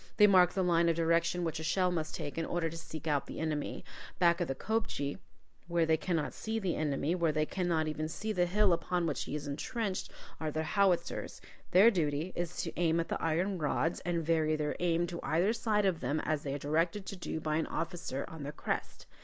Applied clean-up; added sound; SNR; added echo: none; none; none; none.